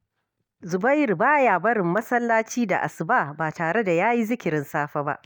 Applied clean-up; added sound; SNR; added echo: neural mask model DeepFilterNet 3.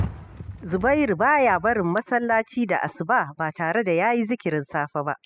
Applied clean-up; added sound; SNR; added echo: classical method spectral subtraction.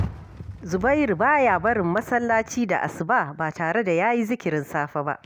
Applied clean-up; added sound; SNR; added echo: none; Car; 16 dB; none.